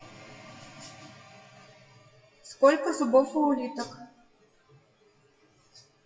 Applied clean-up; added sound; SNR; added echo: classical method WPE with log-MMSE.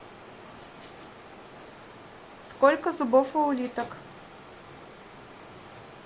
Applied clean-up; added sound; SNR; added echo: none; none; none; none.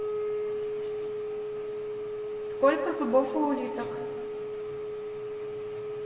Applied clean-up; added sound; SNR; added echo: none; Wind instrument, woodwind instrument; 1 dB; reverberation time 1.7 s.